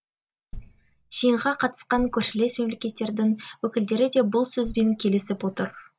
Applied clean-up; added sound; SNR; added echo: none; Bass drum; 18 dB; none.